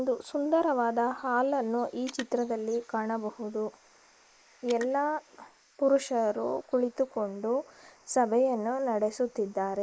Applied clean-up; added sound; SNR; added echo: neural mask model Resemble Enhance denoiser.